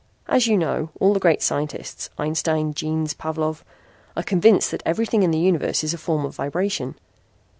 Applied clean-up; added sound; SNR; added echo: none; none; none; none.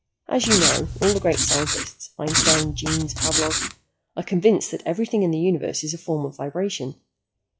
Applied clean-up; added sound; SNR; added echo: classical method WPE with log-MMSE.